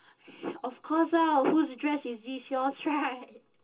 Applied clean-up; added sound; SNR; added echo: none; none; none; reverberation time 0.2 s.